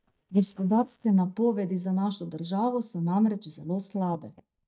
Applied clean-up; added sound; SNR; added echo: neural mask model DeepFilterNet 3.